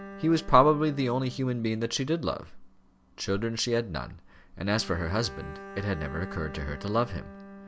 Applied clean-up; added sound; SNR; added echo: none; Bowed string instrument; 16 dB; none.